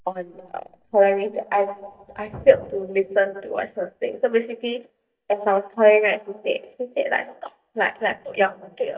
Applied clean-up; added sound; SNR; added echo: neural mask model DeepFilterNet 3.